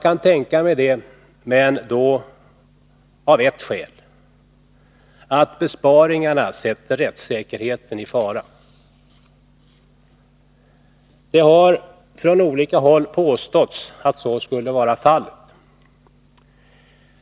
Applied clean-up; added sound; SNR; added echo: none; none; none; none.